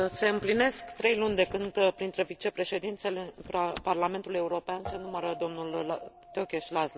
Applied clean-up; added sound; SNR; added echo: none; Guitar; 18 dB; none.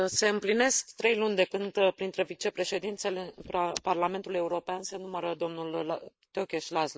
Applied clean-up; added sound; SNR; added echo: neural mask model Resemble Enhance denoiser.